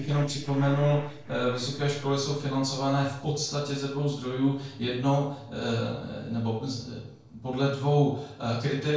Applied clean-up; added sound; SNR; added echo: neural separator model SepFormer DNS4.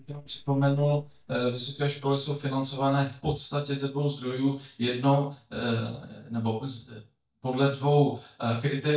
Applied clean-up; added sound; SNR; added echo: neural mask model DeepFilterNet 3.